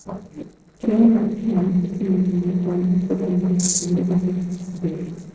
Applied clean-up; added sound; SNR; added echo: neural separator model SepFormer DNS4.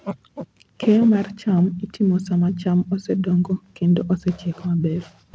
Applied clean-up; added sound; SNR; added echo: none; none; none; none.